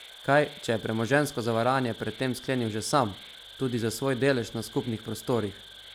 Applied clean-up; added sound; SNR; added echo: none; Insect; 18 dB; none.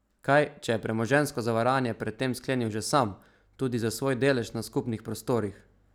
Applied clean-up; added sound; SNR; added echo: none; none; none; none.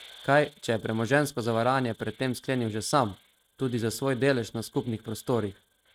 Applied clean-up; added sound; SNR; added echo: neural mask model RNNoise.